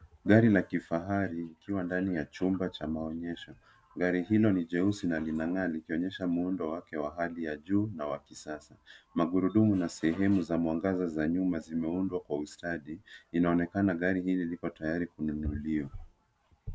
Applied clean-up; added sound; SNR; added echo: none; none; none; none.